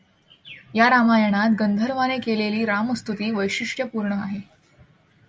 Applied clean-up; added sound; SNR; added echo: none; none; none; none.